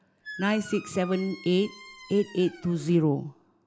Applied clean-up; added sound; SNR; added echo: none; Squeak; 17 dB; none.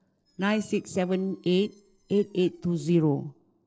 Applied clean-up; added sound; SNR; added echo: neural separator model SepFormer DNS4.